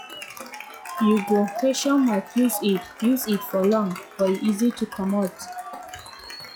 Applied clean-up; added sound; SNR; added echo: classical method log-MMSE.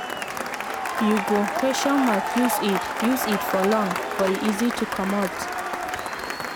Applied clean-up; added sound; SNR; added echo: none; Applause / Cheering; 2 dB; none.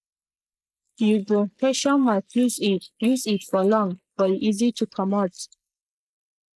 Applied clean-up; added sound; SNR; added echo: neural mask model Resemble Enhance denoiser.